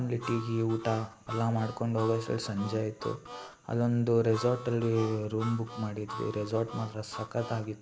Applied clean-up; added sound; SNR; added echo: none; Harmonica; 13 dB; none.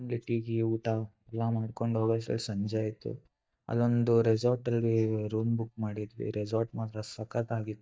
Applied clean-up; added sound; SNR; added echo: neural mask model DeepFilterNet 3.